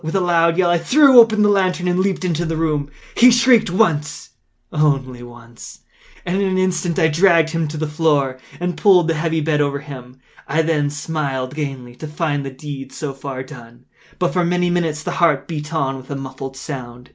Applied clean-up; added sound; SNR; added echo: none; none; none; none.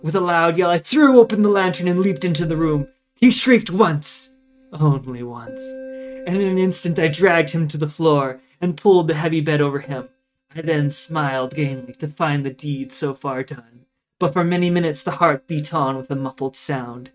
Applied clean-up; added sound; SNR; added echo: neural mask model RNNoise.